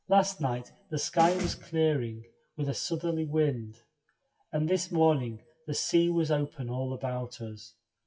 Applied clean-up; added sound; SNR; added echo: classical method WPE with log-MMSE.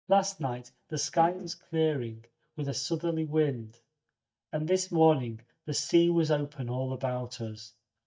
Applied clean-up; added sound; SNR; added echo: neural mask model DeepFilterNet 3.